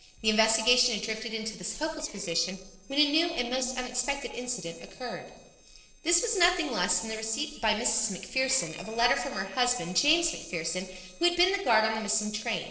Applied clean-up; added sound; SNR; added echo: neural separator model SepFormer DNS4.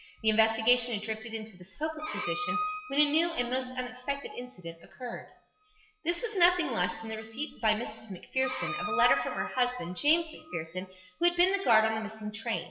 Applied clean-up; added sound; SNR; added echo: classical method WPE with log-MMSE.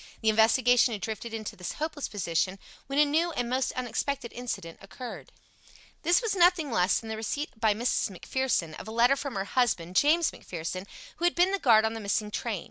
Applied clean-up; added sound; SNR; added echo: none; none; none; none.